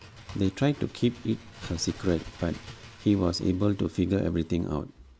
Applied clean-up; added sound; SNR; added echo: none; Bird; 18 dB; none.